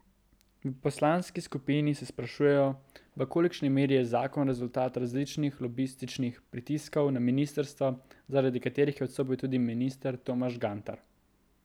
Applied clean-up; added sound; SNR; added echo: none; none; none; none.